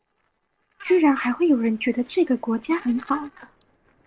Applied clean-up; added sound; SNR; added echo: neural separator model SepFormer DNS4.